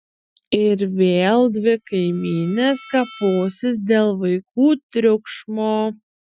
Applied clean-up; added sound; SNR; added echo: classical method Wiener filter.